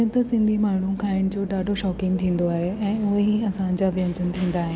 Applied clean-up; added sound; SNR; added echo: none; none; none; none.